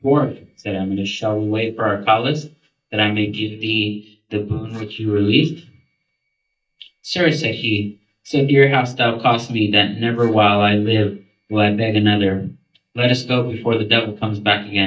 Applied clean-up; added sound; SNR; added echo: neural mask model DeepFilterNet 3.